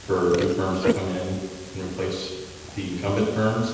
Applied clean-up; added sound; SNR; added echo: none; Burping, eructation; 7 dB; reverberation time 1.1 s.